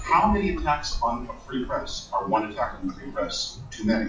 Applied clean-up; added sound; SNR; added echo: classical method WPE with log-MMSE.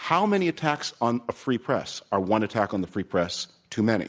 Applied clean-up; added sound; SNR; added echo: none; none; none; none.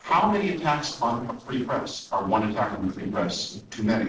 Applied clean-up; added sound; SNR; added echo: neural separator model SepFormer DNS4.